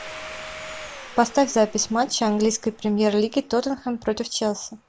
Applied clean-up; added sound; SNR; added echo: none; Domestic sounds, home sounds; 17 dB; none.